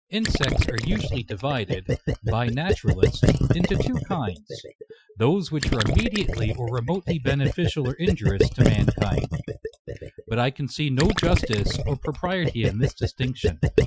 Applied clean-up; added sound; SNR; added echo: classical method Wiener filter.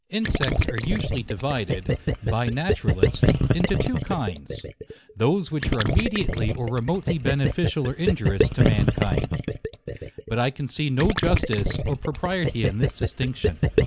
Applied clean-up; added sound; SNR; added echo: none; Gurgling; -2 dB; none.